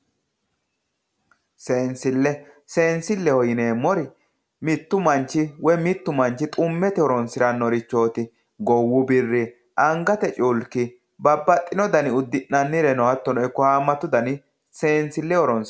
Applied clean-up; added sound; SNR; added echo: none; none; none; none.